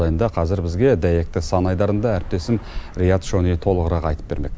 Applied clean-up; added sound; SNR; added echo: none; Traffic noise, roadway noise / Bus; 12 dB; none.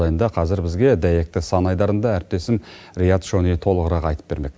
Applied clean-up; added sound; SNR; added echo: none; none; none; none.